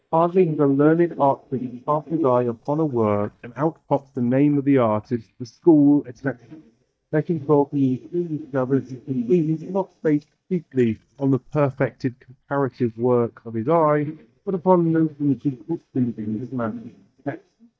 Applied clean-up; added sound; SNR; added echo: neural mask model DeepFilterNet 3.